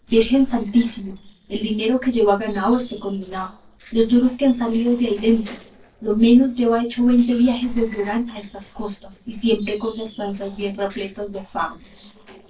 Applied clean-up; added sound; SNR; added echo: neural separator model SepFormer DNS4.